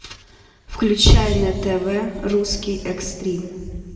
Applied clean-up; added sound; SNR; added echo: none; none; none; reverberation time 1.8 s.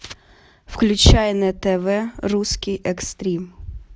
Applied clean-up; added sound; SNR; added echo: none; none; none; none.